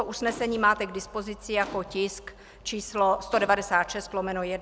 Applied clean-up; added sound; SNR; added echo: none; Gunshot, gunfire; 19 dB; none.